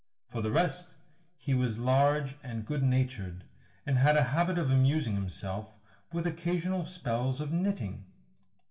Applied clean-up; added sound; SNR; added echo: none; none; none; reverberation time 0.6 s.